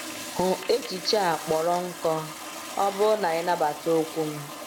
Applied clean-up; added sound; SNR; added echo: none; Toilet flush; 11 dB; none.